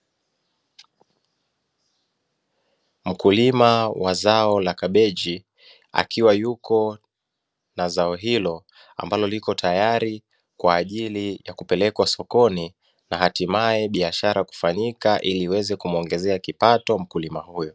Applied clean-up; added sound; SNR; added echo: none; none; none; none.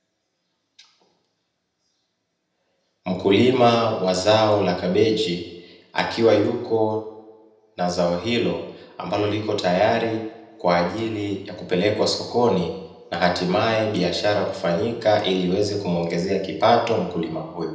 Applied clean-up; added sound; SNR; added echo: none; none; none; reverberation time 0.8 s.